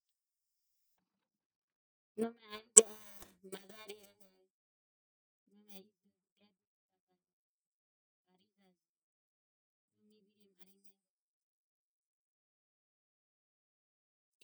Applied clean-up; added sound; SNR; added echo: neural mask model DeepFilterNet 3.